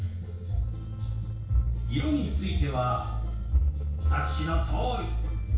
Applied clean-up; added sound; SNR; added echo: neural separator model SepFormer DNS4.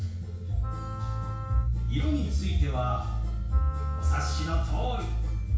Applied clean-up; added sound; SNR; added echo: none; Wind instrument, woodwind instrument; 18 dB; reverberation time 0.6 s.